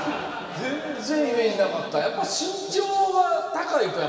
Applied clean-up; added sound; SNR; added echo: none; none; none; reverberation time 2.4 s.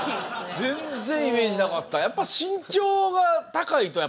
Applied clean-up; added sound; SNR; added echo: none; none; none; none.